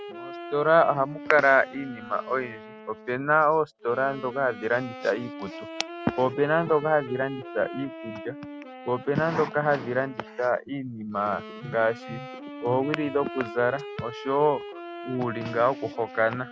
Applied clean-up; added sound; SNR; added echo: none; Wind instrument, woodwind instrument; 14 dB; none.